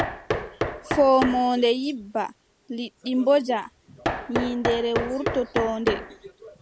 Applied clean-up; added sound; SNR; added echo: none; Knock; 6 dB; none.